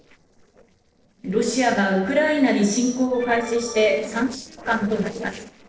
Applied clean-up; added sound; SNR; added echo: neural separator model SepFormer DNS4.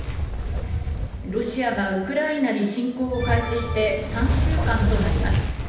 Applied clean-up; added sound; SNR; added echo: none; Fire; -1 dB; reverberation time 0.9 s.